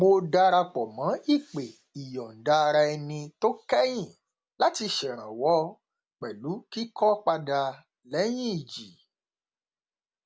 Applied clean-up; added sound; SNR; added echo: none; none; none; none.